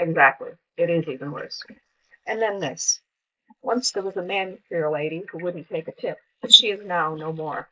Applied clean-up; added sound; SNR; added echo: neural mask model Resemble Enhance denoiser.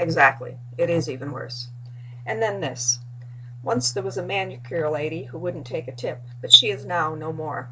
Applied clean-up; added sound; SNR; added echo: none; none; none; none.